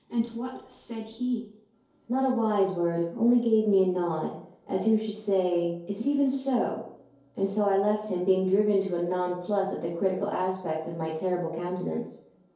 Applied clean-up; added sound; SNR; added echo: none; none; none; reverberation time 2.4 s.